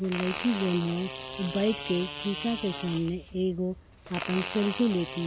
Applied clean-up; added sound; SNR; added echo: none; Fart; 9 dB; none.